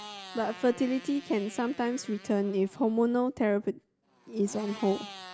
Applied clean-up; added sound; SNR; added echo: none; Motorcycle; 18 dB; none.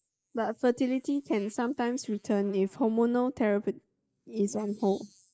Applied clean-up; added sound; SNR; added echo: neural mask model Resemble Enhance denoiser.